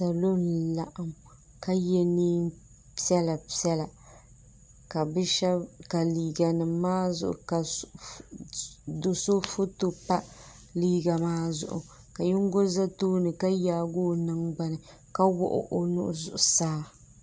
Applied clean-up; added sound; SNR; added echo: none; none; none; none.